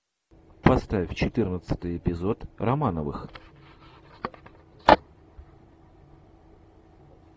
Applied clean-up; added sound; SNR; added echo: none; none; none; none.